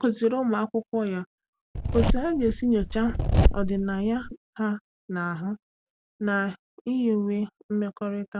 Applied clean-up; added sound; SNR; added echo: none; Zipper (clothing); -3 dB; none.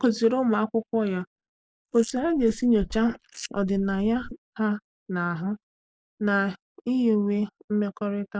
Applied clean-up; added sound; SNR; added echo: neural mask model Resemble Enhance denoiser.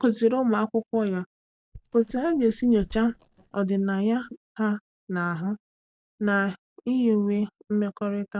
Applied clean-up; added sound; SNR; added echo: neural mask model DeepFilterNet 3.